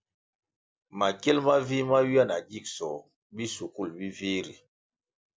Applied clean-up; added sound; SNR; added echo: none; none; none; none.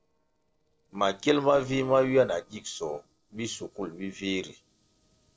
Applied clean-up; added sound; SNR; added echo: neural separator model SepFormer DNS4.